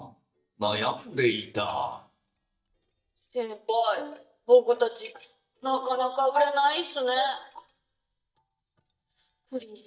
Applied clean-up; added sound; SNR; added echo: neural mask model DeepFilterNet 3.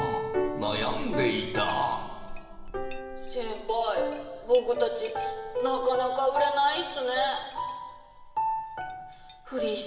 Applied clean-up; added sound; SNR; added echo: none; Chink, clink; 13 dB; reverberation time 2.2 s.